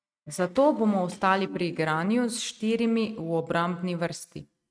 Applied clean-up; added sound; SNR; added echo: neural mask model RNNoise.